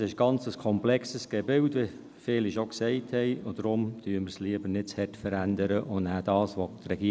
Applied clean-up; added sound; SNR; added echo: none; none; none; none.